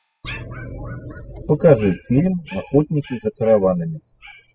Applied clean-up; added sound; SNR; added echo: classical method spectral subtraction.